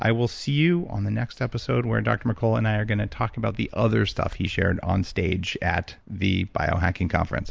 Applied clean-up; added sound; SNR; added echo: neural mask model Resemble Enhance denoiser.